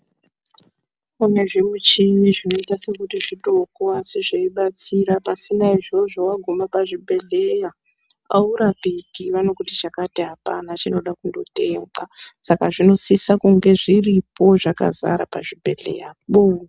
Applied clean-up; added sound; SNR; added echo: none; none; none; none.